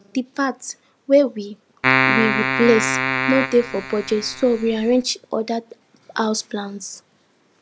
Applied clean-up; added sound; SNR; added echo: none; Keyboard (musical); 0 dB; none.